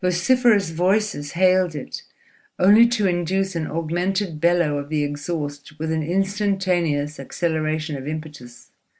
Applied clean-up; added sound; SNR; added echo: none; none; none; none.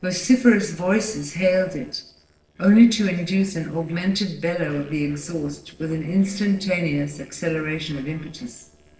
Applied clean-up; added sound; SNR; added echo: neural separator model SepFormer DNS4.